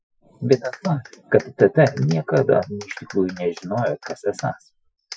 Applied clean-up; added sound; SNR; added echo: classical method Wiener filter.